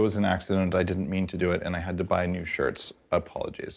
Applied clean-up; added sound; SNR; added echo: none; none; none; none.